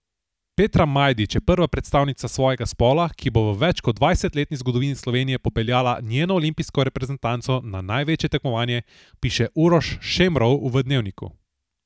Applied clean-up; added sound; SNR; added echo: none; none; none; none.